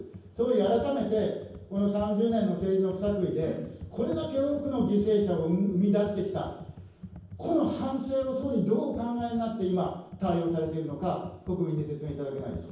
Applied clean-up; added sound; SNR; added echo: none; Computer keyboard; 16 dB; reverberation time 0.9 s.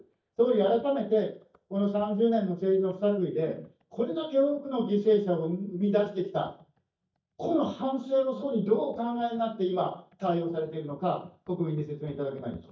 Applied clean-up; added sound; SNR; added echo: neural mask model DeepFilterNet 3.